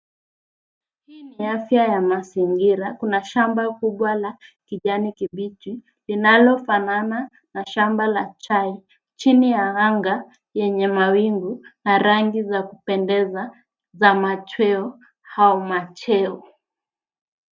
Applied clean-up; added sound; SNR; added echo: none; none; none; none.